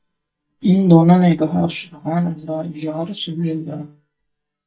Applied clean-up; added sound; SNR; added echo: neural mask model DeepFilterNet 3.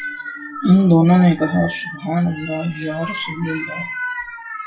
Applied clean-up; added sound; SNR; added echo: classical method WPE with log-MMSE.